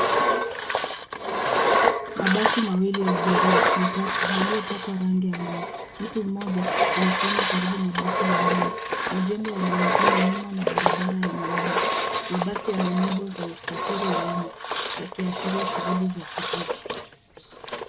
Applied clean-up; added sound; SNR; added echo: none; Engine; -2 dB; none.